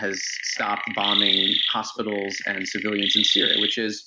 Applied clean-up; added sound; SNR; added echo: none; Chirp, tweet; -3 dB; none.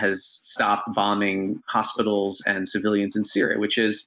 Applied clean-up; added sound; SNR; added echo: none; none; none; none.